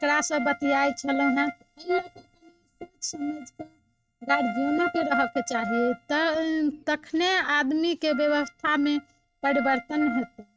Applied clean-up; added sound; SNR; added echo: neural mask model RNNoise.